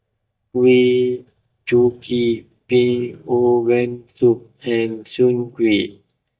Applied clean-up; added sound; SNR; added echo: neural mask model DeepFilterNet 3.